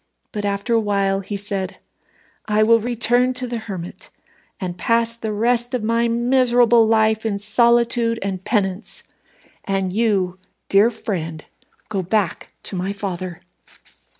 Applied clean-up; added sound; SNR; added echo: none; none; none; none.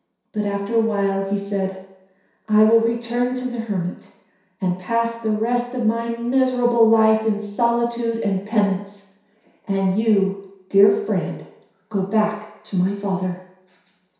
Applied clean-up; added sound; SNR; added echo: none; none; none; reverberation time 0.7 s.